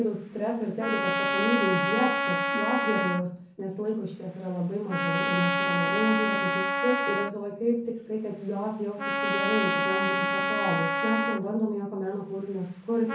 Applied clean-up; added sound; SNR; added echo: none; Trumpet; 0 dB; reverberation time 0.5 s.